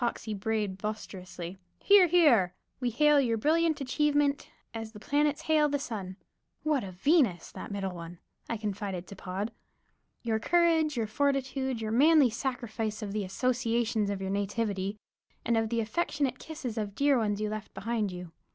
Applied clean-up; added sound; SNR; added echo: none; none; none; none.